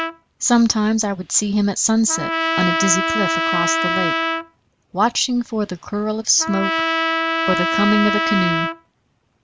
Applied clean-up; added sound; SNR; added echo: none; Trumpet; 2 dB; none.